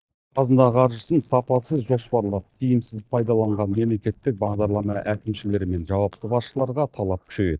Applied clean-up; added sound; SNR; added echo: neural mask model DeepFilterNet 3.